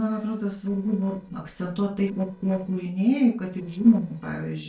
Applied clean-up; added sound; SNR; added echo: neural separator model SepFormer DNS4.